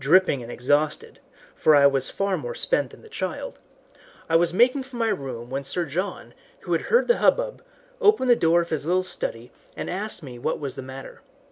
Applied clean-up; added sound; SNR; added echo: none; none; none; none.